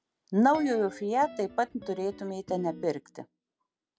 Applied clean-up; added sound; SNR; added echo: none; Guitar; 17 dB; none.